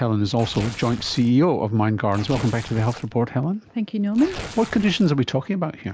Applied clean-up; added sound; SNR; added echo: none; Tearing; 16 dB; none.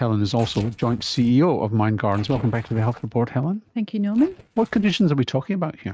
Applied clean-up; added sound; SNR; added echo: neural mask model RNNoise.